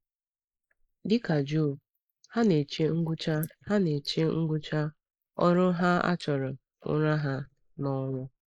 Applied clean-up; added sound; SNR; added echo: neural mask model Resemble Enhance denoiser.